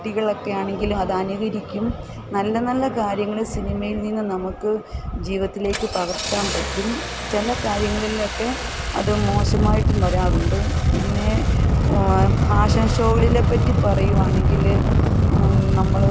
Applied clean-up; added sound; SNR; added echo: none; Engine starting; -3 dB; none.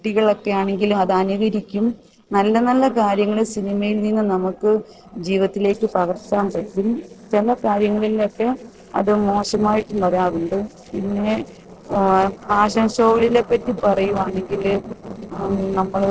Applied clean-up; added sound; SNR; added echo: neural separator model SepFormer DNS4.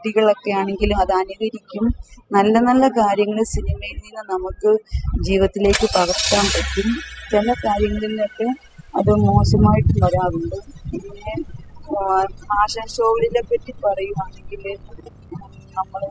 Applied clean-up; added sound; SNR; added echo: classical method spectral subtraction.